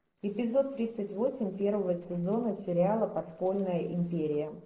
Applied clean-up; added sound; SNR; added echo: neural separator model SepFormer DNS4.